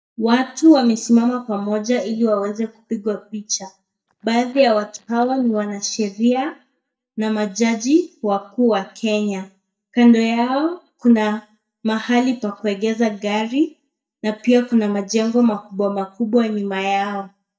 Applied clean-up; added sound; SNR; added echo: neural mask model DeepFilterNet 3.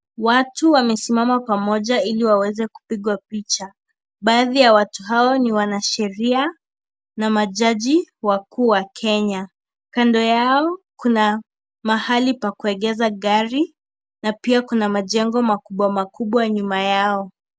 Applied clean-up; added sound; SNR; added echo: none; none; none; none.